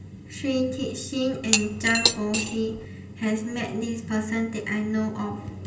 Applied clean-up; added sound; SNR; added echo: none; Cutlery, silverware / Dishes, pots, and pans; -1 dB; reverberation time 0.2 s.